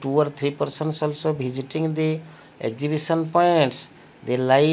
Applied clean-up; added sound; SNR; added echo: none; none; none; none.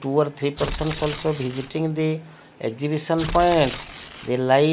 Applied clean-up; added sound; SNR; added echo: none; Tearing; 11 dB; none.